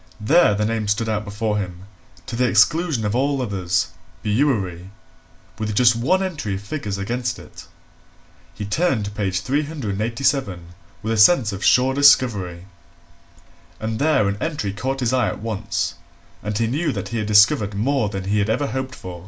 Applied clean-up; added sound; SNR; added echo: none; none; none; none.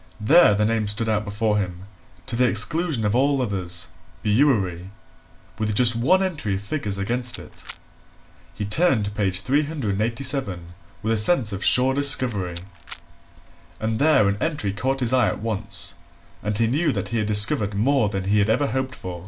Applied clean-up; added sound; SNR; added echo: none; Rattle; 18 dB; none.